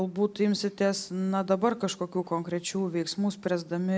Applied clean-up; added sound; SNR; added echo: none; none; none; none.